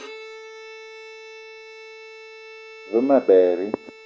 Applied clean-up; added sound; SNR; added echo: none; Bowed string instrument; 17 dB; none.